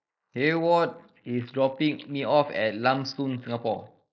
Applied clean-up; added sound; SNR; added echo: neural mask model Resemble Enhance denoiser.